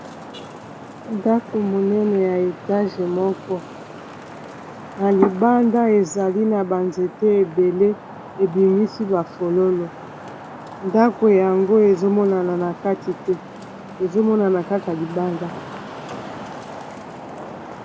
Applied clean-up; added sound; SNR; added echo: none; Traffic noise, roadway noise; 15 dB; none.